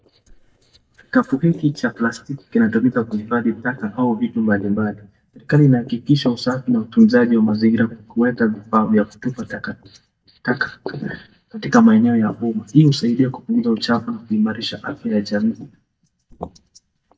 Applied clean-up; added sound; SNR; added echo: neural mask model DeepFilterNet 3.